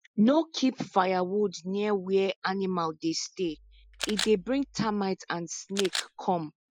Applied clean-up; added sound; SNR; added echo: classical method Wiener filter.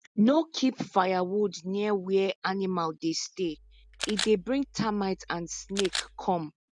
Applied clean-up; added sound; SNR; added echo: none; Camera; 10 dB; none.